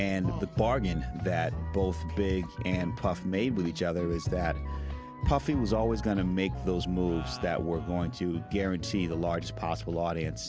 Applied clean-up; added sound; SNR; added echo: none; none; none; none.